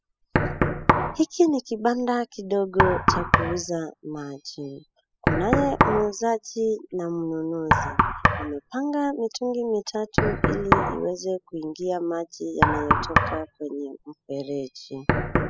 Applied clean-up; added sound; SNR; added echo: classical method spectral subtraction.